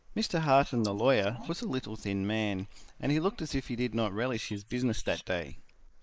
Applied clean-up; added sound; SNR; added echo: neural mask model Resemble Enhance denoiser.